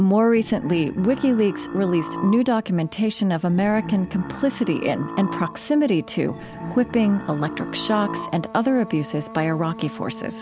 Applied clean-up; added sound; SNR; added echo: none; Burping, eructation; 11 dB; none.